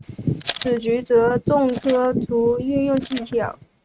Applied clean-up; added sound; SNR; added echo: neural mask model RNNoise.